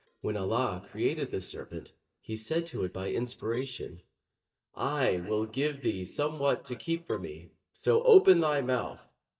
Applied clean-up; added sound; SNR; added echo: neural mask model DeepFilterNet 3.